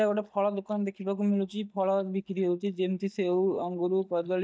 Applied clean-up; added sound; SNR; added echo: neural mask model DeepFilterNet 3.